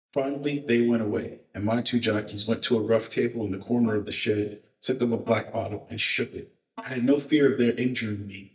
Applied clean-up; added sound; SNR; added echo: neural mask model DeepFilterNet 3.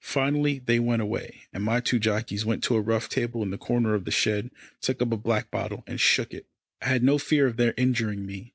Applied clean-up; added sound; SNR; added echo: none; none; none; none.